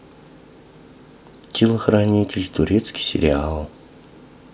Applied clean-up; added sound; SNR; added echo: none; none; none; none.